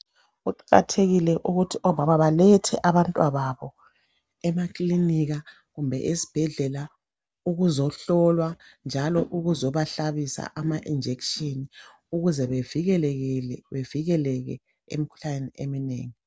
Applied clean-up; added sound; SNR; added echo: none; none; none; none.